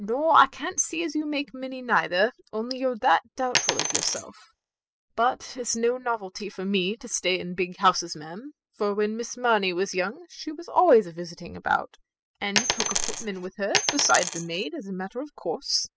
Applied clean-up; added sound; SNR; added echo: classical method spectral subtraction.